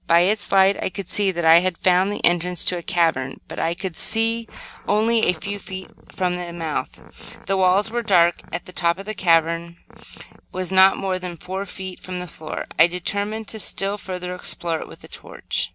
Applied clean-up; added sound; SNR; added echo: none; none; none; none.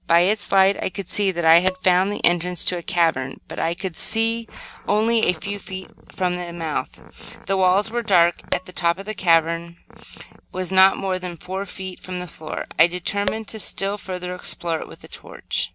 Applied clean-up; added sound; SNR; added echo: none; Tap / Glass; 6 dB; none.